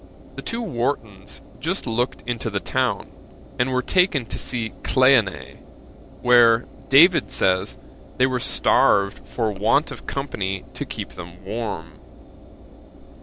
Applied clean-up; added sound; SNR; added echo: none; Engine; 19 dB; none.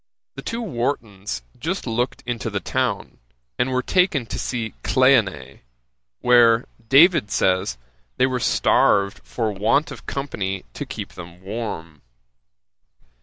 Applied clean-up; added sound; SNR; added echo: none; none; none; none.